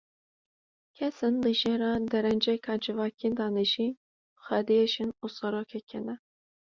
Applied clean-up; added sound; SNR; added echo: none; none; none; none.